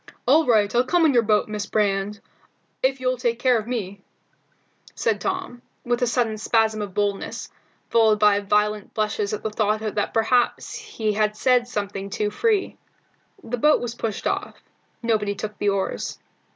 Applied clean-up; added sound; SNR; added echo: none; none; none; none.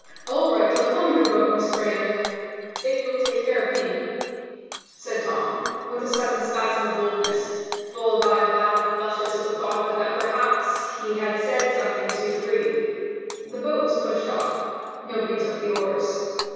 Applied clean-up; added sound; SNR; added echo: none; Shatter / Hammer; 15 dB; reverberation time 2.2 s.